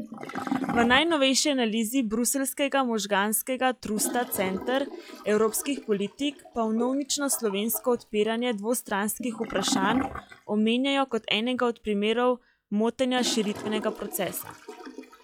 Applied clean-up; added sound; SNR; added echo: classical method log-MMSE.